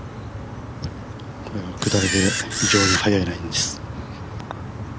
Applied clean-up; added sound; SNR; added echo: none; Camera; -2 dB; none.